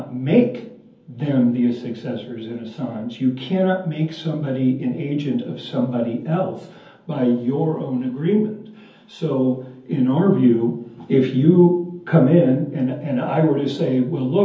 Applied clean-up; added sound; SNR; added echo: none; none; none; reverberation time 0.5 s.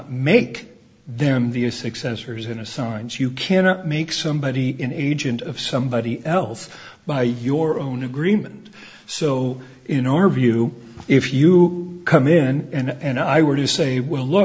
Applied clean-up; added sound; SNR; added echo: none; none; none; none.